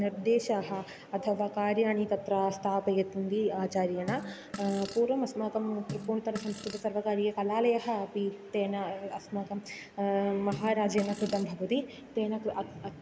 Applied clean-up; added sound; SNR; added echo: none; Fart; 13 dB; none.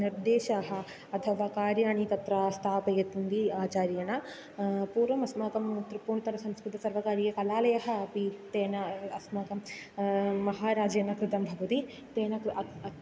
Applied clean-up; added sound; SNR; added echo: none; none; none; none.